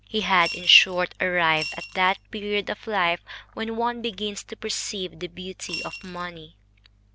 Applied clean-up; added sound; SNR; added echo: none; Coin (dropping) / Glass; 12 dB; none.